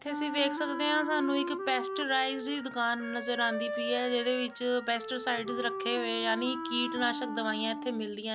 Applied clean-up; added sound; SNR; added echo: none; Wind instrument, woodwind instrument; 6 dB; none.